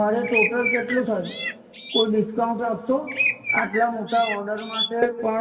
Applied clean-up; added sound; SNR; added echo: none; Bird; 3 dB; reverberation time 2.6 s.